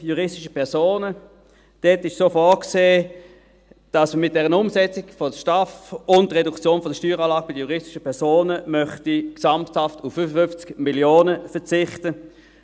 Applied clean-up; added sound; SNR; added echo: none; none; none; none.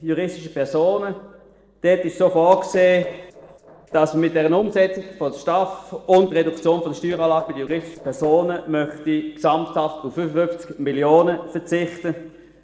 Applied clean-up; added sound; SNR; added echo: neural separator model SepFormer DNS4.